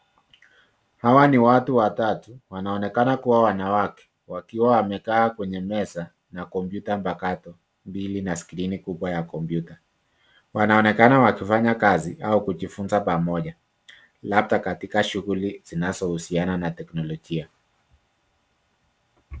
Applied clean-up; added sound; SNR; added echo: none; none; none; none.